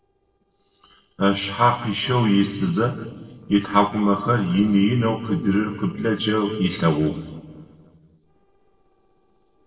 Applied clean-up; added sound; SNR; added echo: neural separator model SepFormer DNS4.